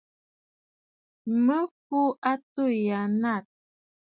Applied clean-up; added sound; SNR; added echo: none; none; none; none.